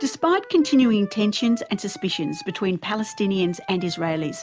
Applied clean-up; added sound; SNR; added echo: none; Wind instrument, woodwind instrument; 20 dB; none.